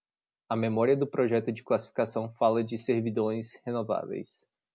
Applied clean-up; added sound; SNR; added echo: none; none; none; none.